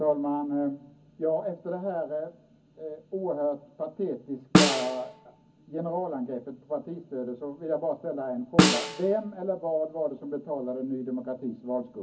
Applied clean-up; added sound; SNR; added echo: none; Snare drum; -5 dB; reverberation time 0.4 s.